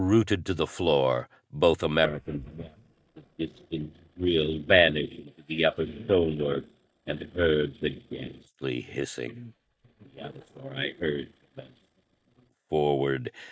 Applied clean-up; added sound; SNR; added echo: neural mask model DeepFilterNet 3.